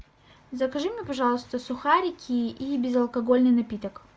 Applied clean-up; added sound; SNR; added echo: none; none; none; none.